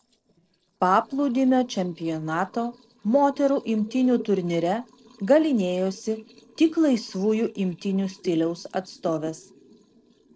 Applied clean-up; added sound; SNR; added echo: neural separator model SepFormer DNS4.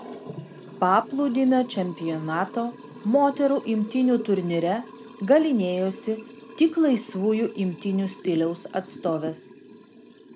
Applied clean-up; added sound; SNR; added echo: none; Liquid; 17 dB; none.